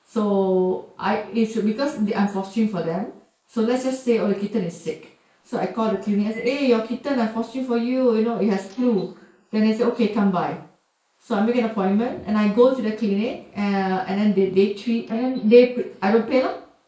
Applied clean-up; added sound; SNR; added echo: neural mask model Resemble Enhance denoiser.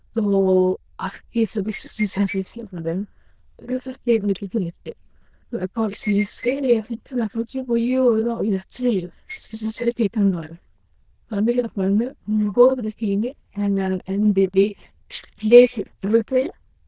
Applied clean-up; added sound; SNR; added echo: neural diffusion model UNIVERSE++.